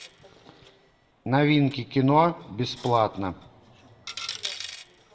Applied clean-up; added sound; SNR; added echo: none; Coin (dropping); 16 dB; reverberation time 1.1 s.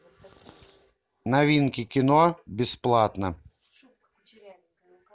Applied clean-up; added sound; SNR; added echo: none; none; none; none.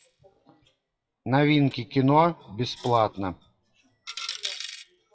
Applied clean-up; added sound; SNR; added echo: classical method WPE with log-MMSE.